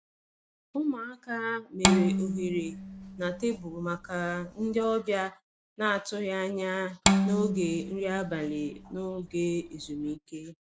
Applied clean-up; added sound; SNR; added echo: none; Bowed string instrument; -1 dB; none.